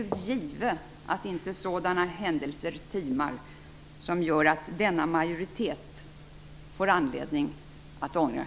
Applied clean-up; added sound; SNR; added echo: none; none; none; none.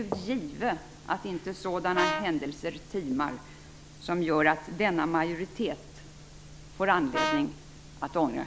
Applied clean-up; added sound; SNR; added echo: none; Brass instrument; 2 dB; none.